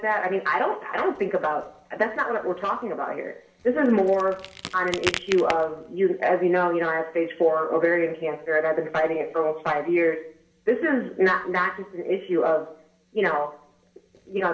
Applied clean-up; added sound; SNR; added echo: none; Crack; 11 dB; reverberation time 0.5 s.